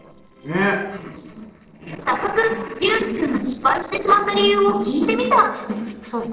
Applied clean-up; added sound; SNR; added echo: neural separator model SepFormer DNS4.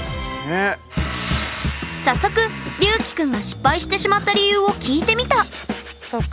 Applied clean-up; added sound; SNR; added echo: none; none; none; none.